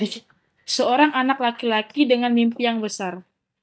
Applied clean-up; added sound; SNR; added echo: neural mask model DeepFilterNet 3.